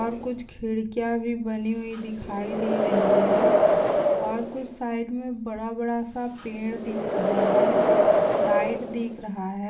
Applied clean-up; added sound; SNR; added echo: none; Wind; -5 dB; reverberation time 0.7 s.